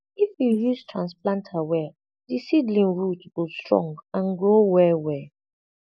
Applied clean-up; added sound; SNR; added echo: neural mask model Resemble Enhance denoiser.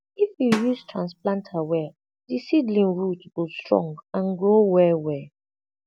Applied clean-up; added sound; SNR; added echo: none; Drum; 11 dB; none.